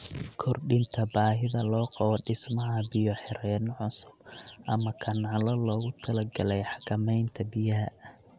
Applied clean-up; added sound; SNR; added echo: none; Alarm / Car; 16 dB; none.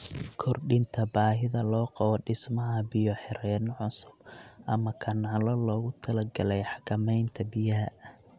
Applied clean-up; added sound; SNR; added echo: none; none; none; none.